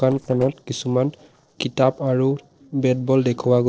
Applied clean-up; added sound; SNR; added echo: neural separator model SepFormer DNS4.